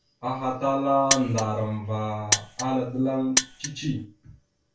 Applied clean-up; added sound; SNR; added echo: none; Mechanisms; 1 dB; reverberation time 0.2 s.